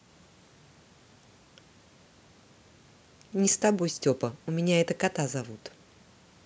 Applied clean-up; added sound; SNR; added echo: none; none; none; none.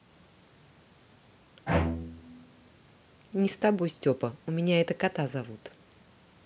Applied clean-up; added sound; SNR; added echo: none; Bowed string instrument; 2 dB; none.